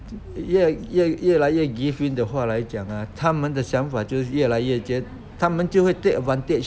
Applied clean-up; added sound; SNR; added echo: none; none; none; none.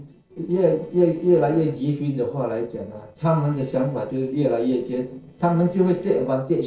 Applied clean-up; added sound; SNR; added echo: neural separator model SepFormer DNS4.